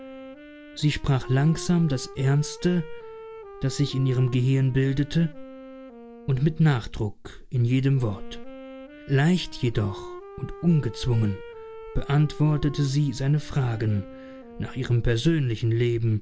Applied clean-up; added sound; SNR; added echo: none; Wind instrument, woodwind instrument; 18 dB; none.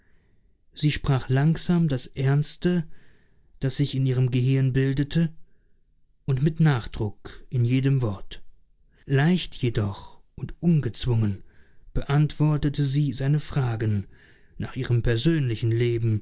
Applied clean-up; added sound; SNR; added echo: none; none; none; none.